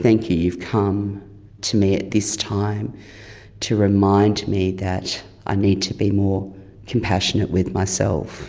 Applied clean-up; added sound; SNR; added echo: none; none; none; none.